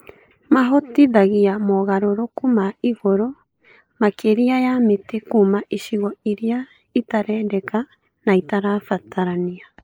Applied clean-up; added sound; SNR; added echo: neural mask model Resemble Enhance denoiser.